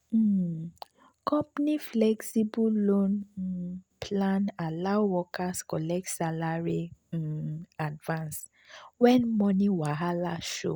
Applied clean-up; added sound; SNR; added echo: none; none; none; none.